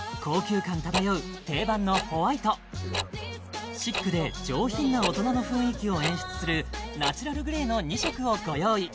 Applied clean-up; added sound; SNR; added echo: none; Tick-tock; 10 dB; none.